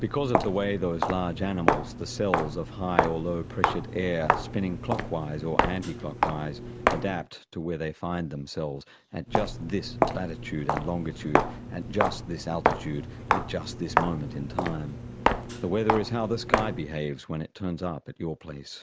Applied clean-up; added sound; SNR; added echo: none; Walk, footsteps; -1 dB; none.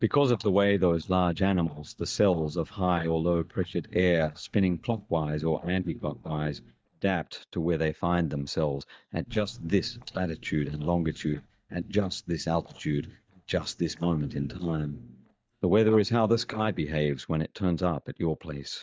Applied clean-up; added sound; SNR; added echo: neural mask model DeepFilterNet 3.